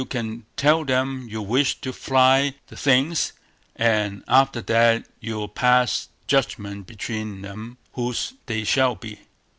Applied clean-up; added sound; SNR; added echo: none; none; none; none.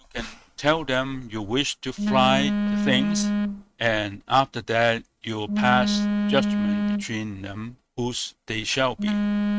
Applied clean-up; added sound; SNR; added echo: neural mask model RNNoise.